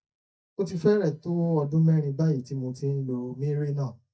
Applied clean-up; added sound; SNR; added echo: neural mask model DeepFilterNet 3.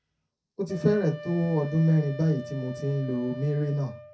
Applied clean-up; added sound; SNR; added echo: none; Wind instrument, woodwind instrument; 15 dB; reverberation time 0.3 s.